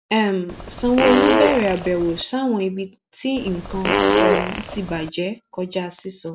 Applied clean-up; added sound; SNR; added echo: none; Fart; -1 dB; none.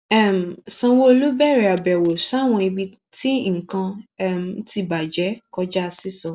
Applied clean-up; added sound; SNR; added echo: none; none; none; none.